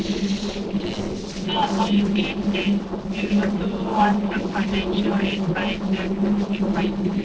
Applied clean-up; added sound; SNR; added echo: neural separator model SepFormer DNS4.